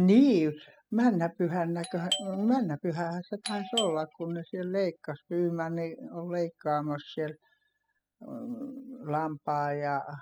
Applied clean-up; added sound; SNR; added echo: classical method spectral subtraction.